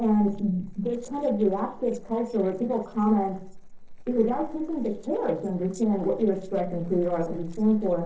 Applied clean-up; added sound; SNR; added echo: neural separator model SepFormer DNS4.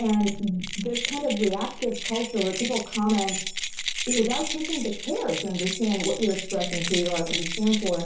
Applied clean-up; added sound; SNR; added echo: none; Keys jangling; 5 dB; reverberation time 0.7 s.